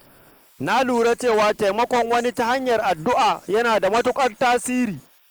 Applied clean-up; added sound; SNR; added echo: neural mask model Resemble Enhance denoiser.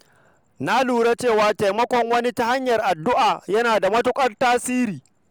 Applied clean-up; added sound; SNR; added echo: none; none; none; none.